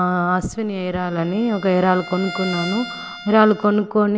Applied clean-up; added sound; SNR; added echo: none; Bowed string instrument; 16 dB; none.